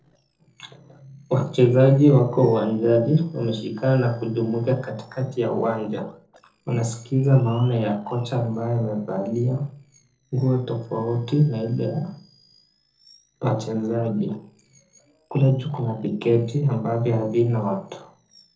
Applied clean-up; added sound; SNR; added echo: neural separator model SepFormer DNS4.